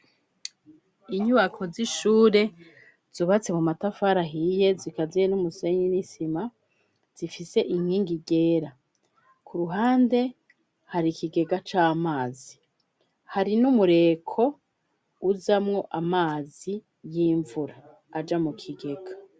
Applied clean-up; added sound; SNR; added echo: none; none; none; none.